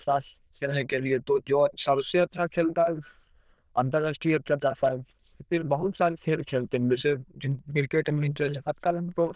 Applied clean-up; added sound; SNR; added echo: neural diffusion model UNIVERSE++.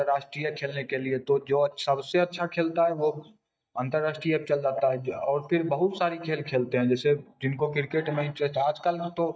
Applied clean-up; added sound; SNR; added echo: neural mask model DeepFilterNet 3.